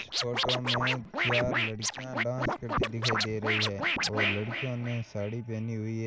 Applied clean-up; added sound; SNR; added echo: none; Scratching (performance technique); -2 dB; none.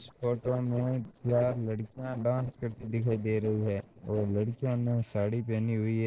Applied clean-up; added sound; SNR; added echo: neural separator model SepFormer DNS4.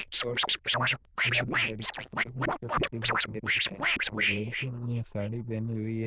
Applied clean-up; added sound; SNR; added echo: neural diffusion model UNIVERSE++.